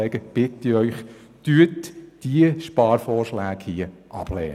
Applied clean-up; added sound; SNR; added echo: none; none; none; none.